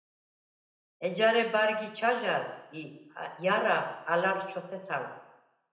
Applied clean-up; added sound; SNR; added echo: none; none; none; reverberation time 0.8 s.